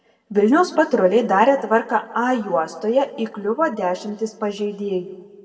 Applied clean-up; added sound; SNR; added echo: none; none; none; reverberation time 1.1 s.